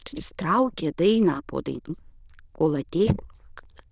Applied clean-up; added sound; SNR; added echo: neural diffusion model UNIVERSE++.